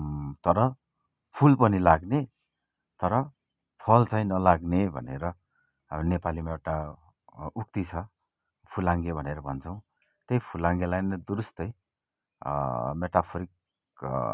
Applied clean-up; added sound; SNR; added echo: none; none; none; none.